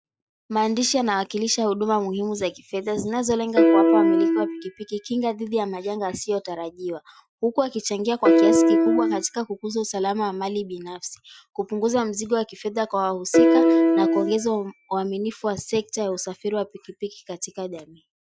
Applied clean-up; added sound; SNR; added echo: classical method Wiener filter.